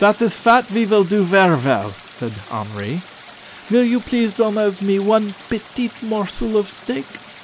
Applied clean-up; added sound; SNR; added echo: none; Stream; 19 dB; none.